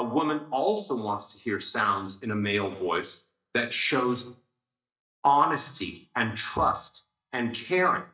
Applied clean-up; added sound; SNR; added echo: neural mask model DeepFilterNet 3.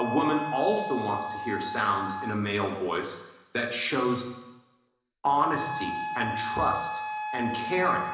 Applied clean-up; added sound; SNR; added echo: none; Wind instrument, woodwind instrument; 6 dB; reverberation time 1.0 s.